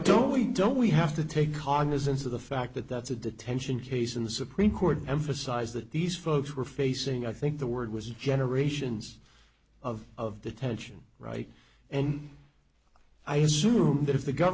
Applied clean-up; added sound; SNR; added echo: none; none; none; none.